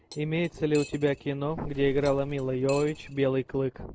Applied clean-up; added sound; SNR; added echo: none; Cutlery, silverware + Bird; 16 dB; none.